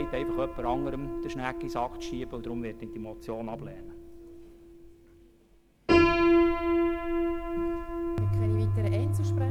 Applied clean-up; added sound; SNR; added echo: none; Piano; -3 dB; none.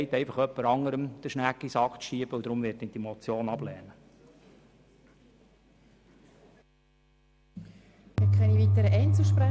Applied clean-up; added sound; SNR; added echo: none; none; none; none.